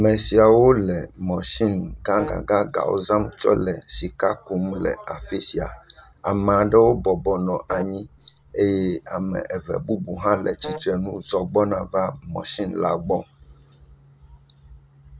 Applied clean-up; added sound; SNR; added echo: none; Wind instrument, woodwind instrument; 15 dB; none.